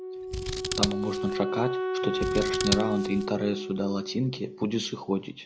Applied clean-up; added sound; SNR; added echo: none; Wind instrument, woodwind instrument + Scissors; 1 dB; none.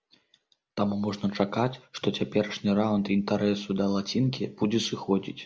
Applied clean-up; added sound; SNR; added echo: none; none; none; none.